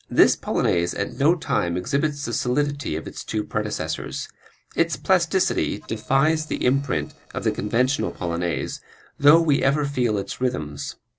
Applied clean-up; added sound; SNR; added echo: neural separator model SepFormer DNS4.